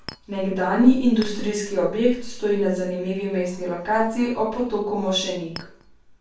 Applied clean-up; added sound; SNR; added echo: none; Chink, clink; 19 dB; reverberation time 0.3 s.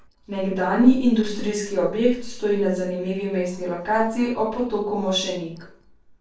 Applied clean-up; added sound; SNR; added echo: neural separator model SepFormer DNS4.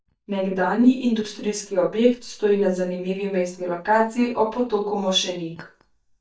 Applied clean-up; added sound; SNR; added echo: neural mask model DeepFilterNet 3.